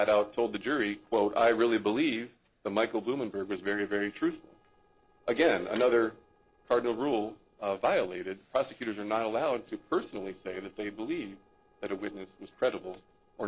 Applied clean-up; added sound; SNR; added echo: neural separator model SepFormer DNS4.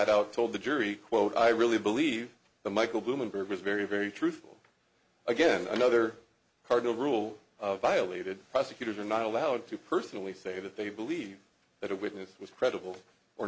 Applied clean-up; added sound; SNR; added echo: none; none; none; none.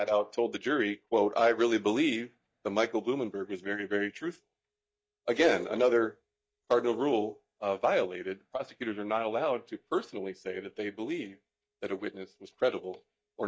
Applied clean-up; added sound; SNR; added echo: neural mask model DeepFilterNet 3.